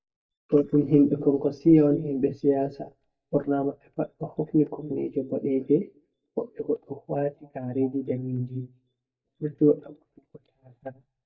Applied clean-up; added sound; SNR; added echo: neural mask model DeepFilterNet 3.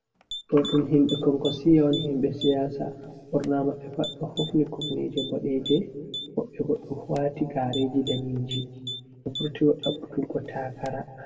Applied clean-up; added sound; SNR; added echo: none; Typing; 14 dB; reverberation time 1.5 s.